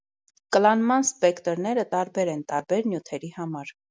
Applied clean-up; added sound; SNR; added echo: none; none; none; none.